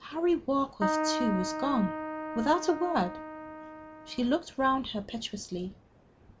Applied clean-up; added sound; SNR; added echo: none; Keyboard (musical); 4 dB; none.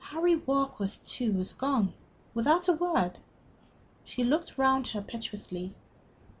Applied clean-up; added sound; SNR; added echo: none; none; none; none.